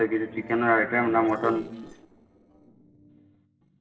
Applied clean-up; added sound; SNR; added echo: neural separator model SepFormer DNS4.